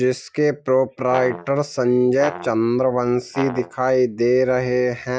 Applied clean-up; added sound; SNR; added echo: classical method log-MMSE.